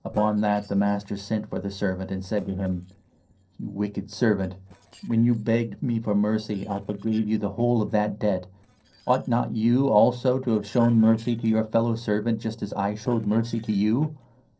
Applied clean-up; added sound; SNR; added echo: neural separator model SepFormer DNS4.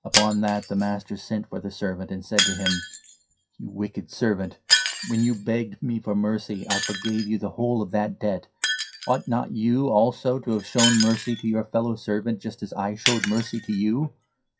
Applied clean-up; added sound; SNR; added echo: classical method WPE with log-MMSE.